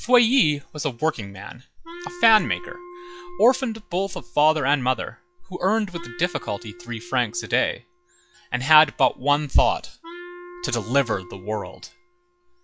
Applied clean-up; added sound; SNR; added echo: classical method log-MMSE.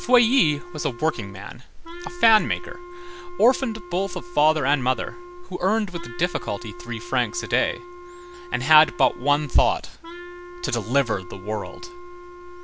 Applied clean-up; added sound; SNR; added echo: none; Wind instrument, woodwind instrument; 16 dB; none.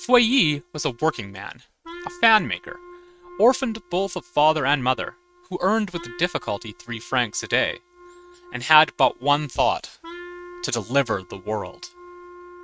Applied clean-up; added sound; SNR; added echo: neural mask model RNNoise.